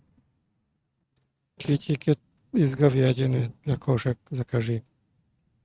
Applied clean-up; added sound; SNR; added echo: neural mask model RNNoise.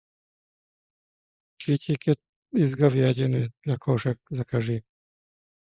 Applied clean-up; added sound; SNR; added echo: neural mask model Resemble Enhance denoiser.